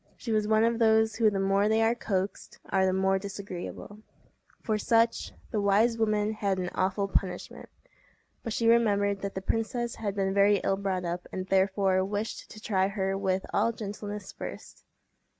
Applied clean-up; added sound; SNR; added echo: none; none; none; none.